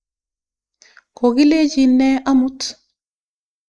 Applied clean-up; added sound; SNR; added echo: neural mask model Resemble Enhance denoiser.